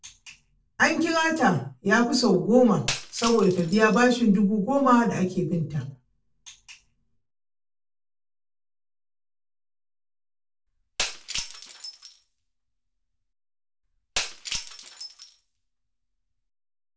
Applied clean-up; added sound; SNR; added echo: none; Shatter; 11 dB; reverberation time 0.3 s.